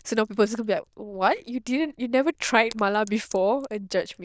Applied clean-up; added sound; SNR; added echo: neural diffusion model UNIVERSE++.